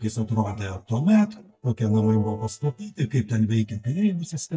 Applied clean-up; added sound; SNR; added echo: neural mask model DeepFilterNet 3.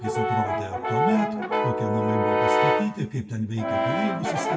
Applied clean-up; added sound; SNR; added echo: none; Brass instrument; -4 dB; reverberation time 1.3 s.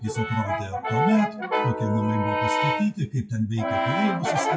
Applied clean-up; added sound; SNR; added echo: classical method WPE with log-MMSE.